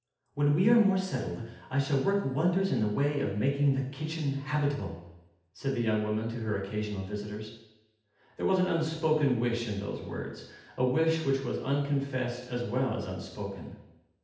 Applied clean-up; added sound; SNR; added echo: none; none; none; reverberation time 0.8 s.